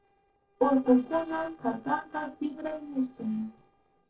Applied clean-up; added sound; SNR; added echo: neural separator model SepFormer DNS4.